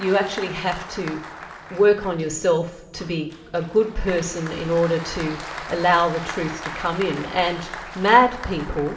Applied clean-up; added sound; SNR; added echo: none; Applause; 13 dB; reverberation time 1.8 s.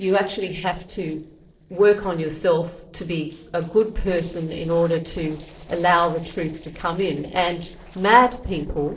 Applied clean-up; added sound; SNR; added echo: neural separator model SepFormer DNS4.